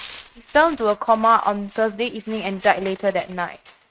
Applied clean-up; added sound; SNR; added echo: neural mask model RNNoise.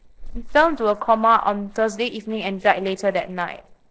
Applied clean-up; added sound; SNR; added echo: neural separator model SepFormer DNS4.